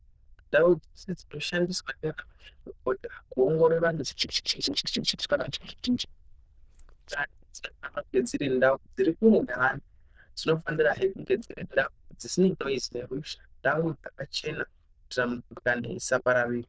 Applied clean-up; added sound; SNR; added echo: neural diffusion model UNIVERSE++.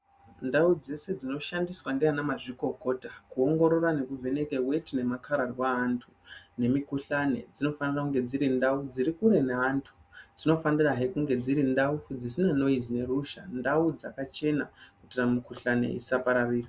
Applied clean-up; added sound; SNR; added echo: none; none; none; none.